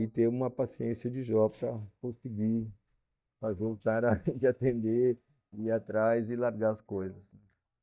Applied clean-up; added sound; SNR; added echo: neural mask model DeepFilterNet 3.